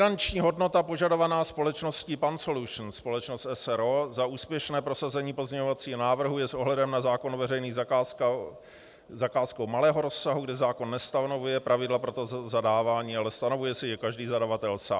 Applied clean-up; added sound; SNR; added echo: none; none; none; none.